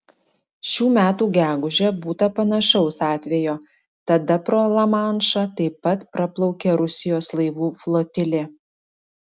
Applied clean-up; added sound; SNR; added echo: none; none; none; none.